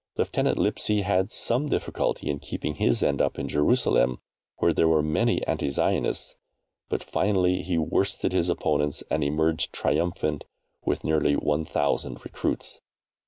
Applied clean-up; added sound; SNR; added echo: none; none; none; none.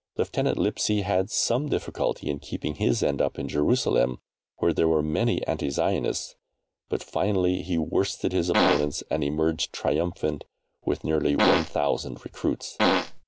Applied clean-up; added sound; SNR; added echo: none; Fart; -2 dB; none.